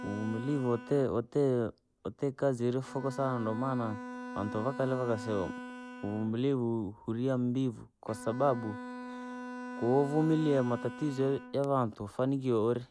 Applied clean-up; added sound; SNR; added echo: none; Bowed string instrument; 13 dB; none.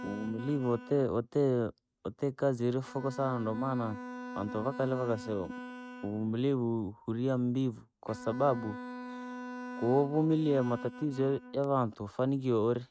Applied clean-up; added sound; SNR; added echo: neural mask model RNNoise.